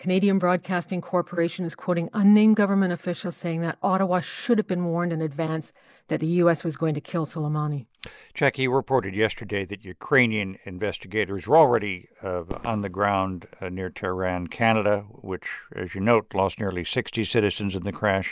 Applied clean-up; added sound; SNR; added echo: none; Fireworks; 19 dB; none.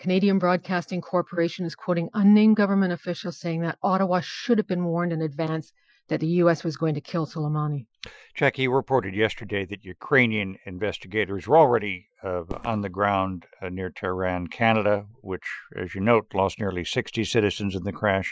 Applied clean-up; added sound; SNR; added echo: classical method Wiener filter.